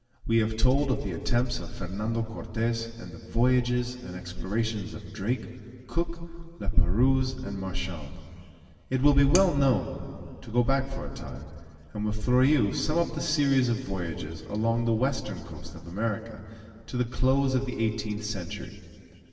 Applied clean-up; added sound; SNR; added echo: none; Cutlery, silverware; 10 dB; reverberation time 2.4 s.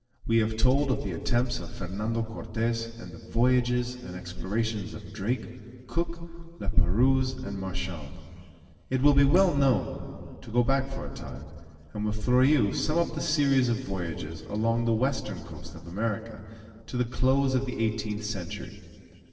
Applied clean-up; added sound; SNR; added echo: neural separator model SepFormer DNS4.